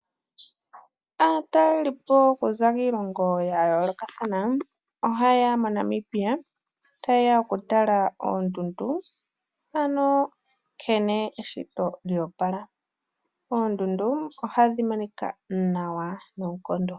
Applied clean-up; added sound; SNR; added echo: none; none; none; none.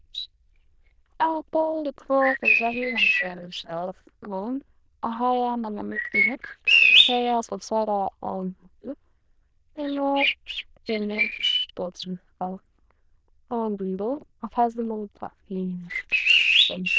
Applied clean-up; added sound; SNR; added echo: neural diffusion model UNIVERSE++.